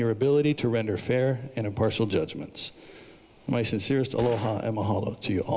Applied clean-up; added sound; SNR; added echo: none; Gunshot, gunfire; 18 dB; none.